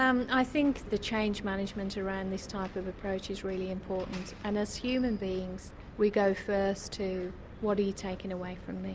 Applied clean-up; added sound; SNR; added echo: none; none; none; none.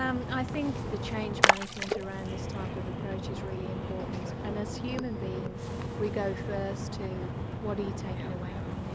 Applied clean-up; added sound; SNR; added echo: none; Splash, splatter; -3 dB; none.